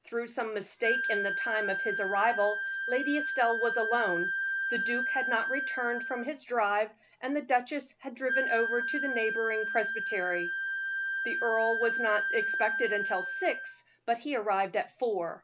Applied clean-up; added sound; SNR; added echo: none; Wind instrument, woodwind instrument; 2 dB; none.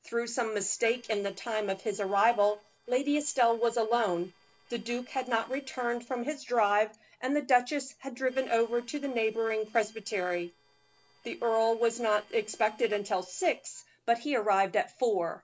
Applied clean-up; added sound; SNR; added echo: neural separator model SepFormer DNS4.